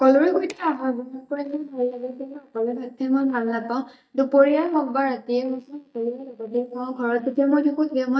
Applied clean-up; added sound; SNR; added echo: neural mask model DeepFilterNet 3.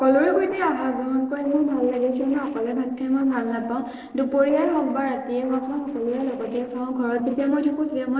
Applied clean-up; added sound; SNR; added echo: neural separator model SepFormer DNS4.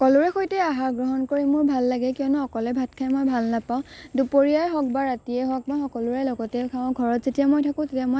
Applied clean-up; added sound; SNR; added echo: none; none; none; none.